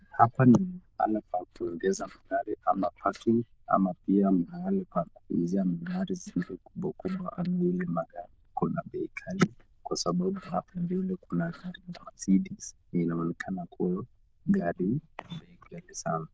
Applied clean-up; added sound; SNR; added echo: neural diffusion model UNIVERSE++.